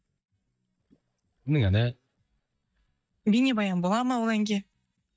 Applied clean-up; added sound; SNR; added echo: neural mask model DeepFilterNet 3.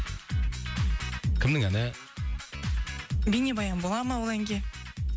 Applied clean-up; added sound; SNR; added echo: none; none; none; none.